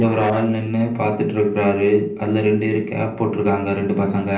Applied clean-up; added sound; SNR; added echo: neural separator model SepFormer DNS4.